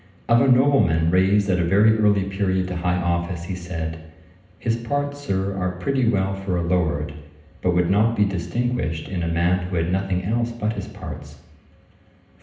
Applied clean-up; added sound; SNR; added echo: none; none; none; reverberation time 0.8 s.